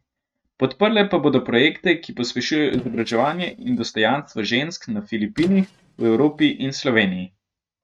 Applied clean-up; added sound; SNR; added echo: neural mask model RNNoise.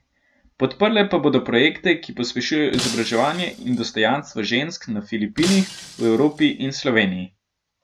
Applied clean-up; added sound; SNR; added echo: none; Shatter; 12 dB; none.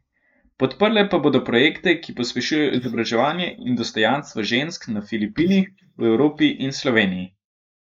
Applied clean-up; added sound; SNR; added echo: neural mask model Resemble Enhance denoiser.